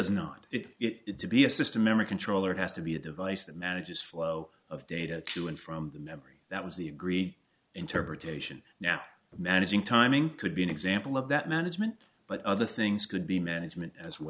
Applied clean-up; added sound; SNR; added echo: none; none; none; none.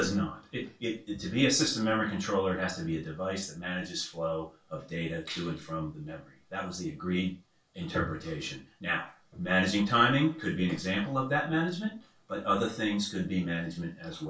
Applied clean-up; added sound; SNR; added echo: none; none; none; reverberation time 0.2 s.